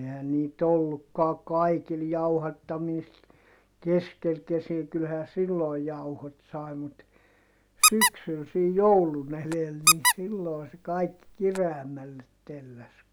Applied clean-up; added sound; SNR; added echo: none; Squeak; -2 dB; none.